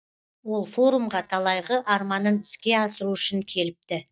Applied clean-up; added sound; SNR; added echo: neural mask model DeepFilterNet 3.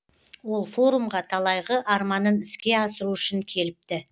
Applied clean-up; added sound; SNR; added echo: none; none; none; none.